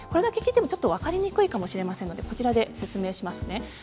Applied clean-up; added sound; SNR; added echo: none; none; none; none.